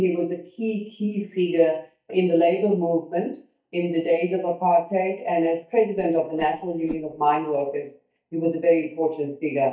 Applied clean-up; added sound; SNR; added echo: neural mask model DeepFilterNet 3.